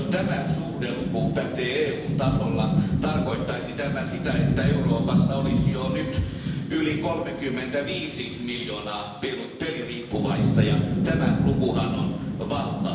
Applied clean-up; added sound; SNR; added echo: none; Rain / Thunderstorm; -4 dB; reverberation time 1.0 s.